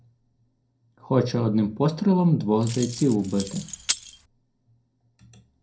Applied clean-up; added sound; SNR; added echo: none; Keys jangling; 9 dB; reverberation time 0.2 s.